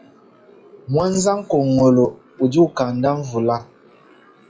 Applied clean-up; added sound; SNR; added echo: classical method WPE with log-MMSE.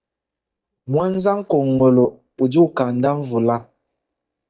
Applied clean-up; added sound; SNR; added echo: neural mask model DeepFilterNet 3.